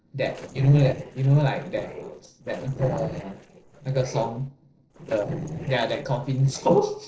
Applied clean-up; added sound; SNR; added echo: neural separator model SepFormer DNS4.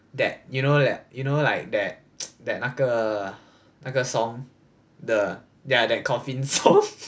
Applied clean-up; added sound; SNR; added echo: none; none; none; none.